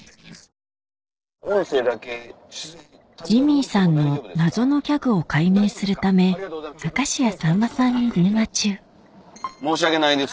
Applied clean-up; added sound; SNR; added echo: neural separator model SepFormer DNS4.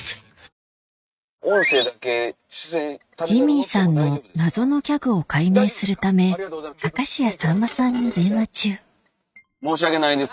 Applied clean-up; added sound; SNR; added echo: neural mask model RNNoise.